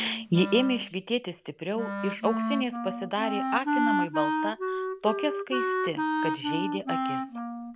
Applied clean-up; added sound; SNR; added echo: none; Wind instrument, woodwind instrument; 0 dB; none.